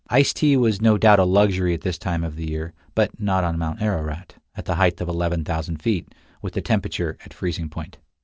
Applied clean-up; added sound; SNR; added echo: none; none; none; none.